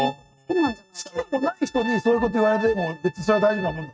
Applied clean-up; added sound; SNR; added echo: neural mask model RNNoise.